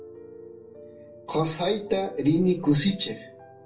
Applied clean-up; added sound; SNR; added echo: none; Piano; 19 dB; reverberation time 0.3 s.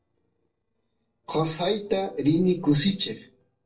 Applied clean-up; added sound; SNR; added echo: neural separator model SepFormer DNS4.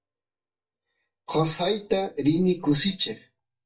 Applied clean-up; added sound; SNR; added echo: neural mask model DeepFilterNet 3.